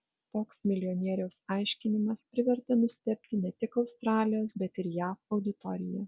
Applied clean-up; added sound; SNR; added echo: none; none; none; none.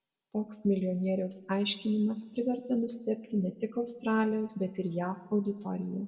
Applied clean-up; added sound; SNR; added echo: none; none; none; reverberation time 1.1 s.